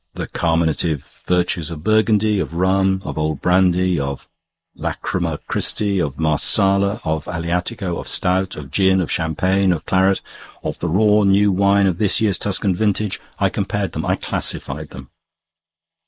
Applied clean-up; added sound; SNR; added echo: neural mask model Resemble Enhance denoiser.